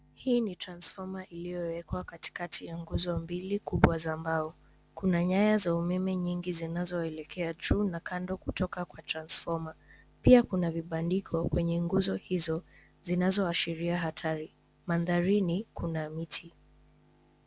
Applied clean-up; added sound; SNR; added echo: none; none; none; none.